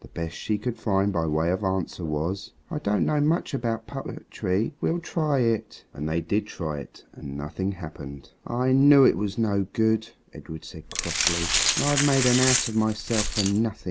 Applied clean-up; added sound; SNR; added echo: none; Glass; 1 dB; none.